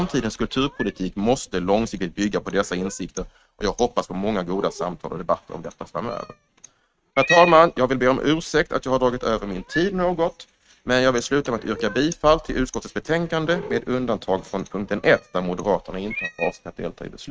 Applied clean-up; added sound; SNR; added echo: neural mask model RNNoise.